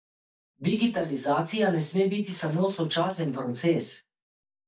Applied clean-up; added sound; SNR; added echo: neural mask model DeepFilterNet 3.